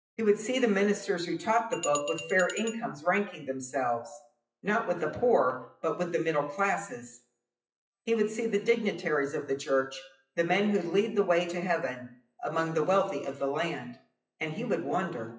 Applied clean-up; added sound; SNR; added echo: classical method WPE with log-MMSE.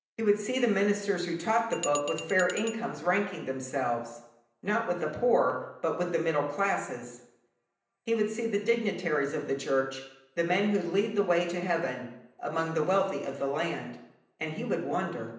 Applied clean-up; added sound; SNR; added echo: none; Glass; 10 dB; reverberation time 0.8 s.